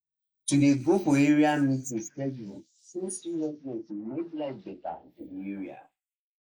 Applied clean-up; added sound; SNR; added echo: neural mask model Resemble Enhance denoiser.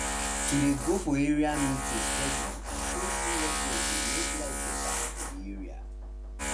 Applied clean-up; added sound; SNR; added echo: none; Tools; -3 dB; none.